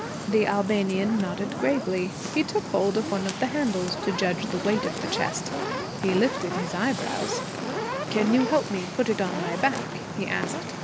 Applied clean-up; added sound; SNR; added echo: none; Fire; 5 dB; none.